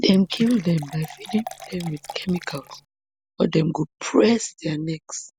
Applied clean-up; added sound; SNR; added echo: none; Fill (with liquid) / Water; 17 dB; none.